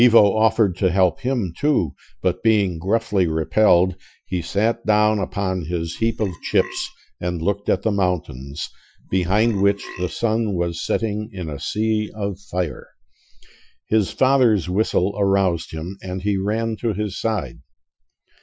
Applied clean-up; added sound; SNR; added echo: classical method Wiener filter.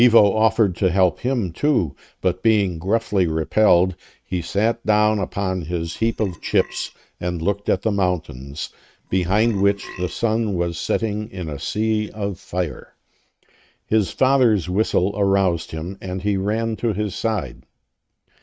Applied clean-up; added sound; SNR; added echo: neural mask model RNNoise.